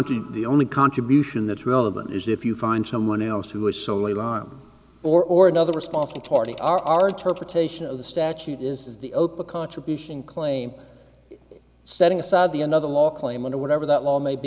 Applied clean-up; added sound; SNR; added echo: none; Mechanisms / Bicycle; 18 dB; none.